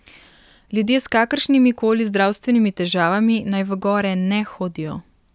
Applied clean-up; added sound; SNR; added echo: none; none; none; none.